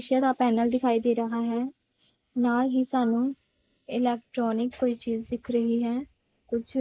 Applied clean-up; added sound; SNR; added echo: neural mask model Resemble Enhance denoiser.